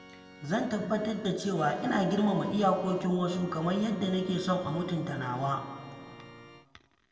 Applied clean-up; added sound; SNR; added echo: none; Organ; 20 dB; reverberation time 2.1 s.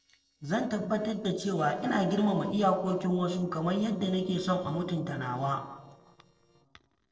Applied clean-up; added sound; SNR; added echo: neural separator model SepFormer DNS4.